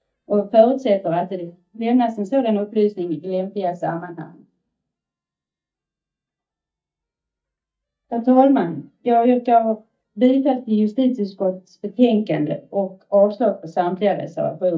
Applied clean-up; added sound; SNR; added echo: neural mask model DeepFilterNet 3.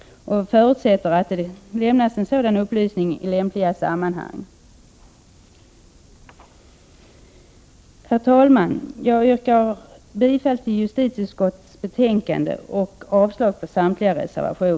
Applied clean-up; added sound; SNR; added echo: none; none; none; none.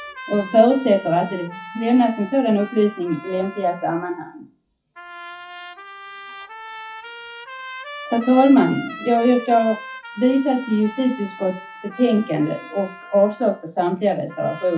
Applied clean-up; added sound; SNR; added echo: classical method WPE with log-MMSE.